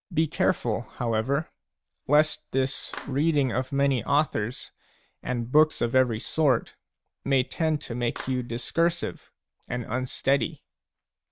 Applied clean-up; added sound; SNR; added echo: neural mask model RNNoise.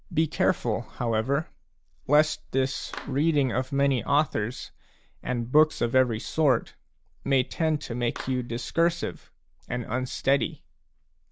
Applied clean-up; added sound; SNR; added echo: none; Clapping; 18 dB; none.